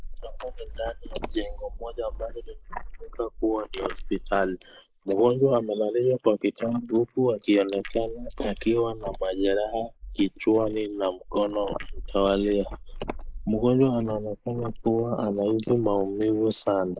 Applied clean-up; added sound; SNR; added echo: neural mask model Resemble Enhance denoiser.